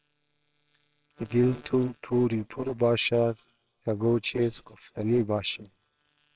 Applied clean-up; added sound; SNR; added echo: neural separator model SepFormer WHAMR!.